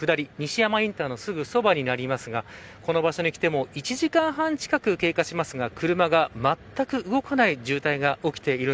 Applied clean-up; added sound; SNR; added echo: none; none; none; none.